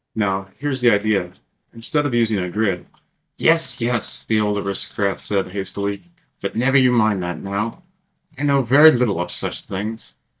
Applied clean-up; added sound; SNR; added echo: neural mask model DeepFilterNet 3.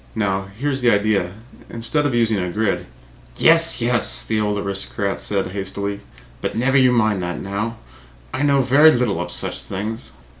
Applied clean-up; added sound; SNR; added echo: none; none; none; none.